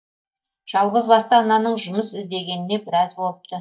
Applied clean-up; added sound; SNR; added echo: neural mask model DeepFilterNet 3.